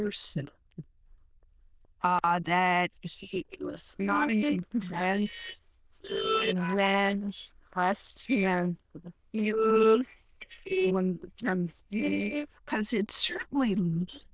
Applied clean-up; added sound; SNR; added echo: neural diffusion model UNIVERSE++.